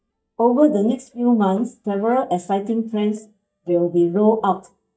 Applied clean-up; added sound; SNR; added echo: neural mask model DeepFilterNet 3.